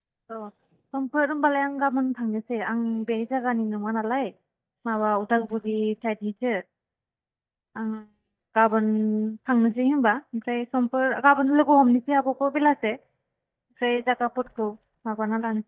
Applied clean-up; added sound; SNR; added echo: neural mask model DeepFilterNet 3.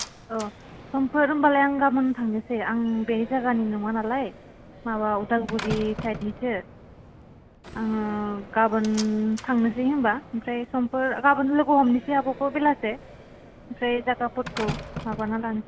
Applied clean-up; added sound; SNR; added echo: none; Slam; 15 dB; none.